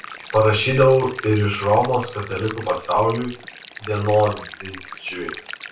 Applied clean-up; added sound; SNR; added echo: none; Stream; 16 dB; reverberation time 0.3 s.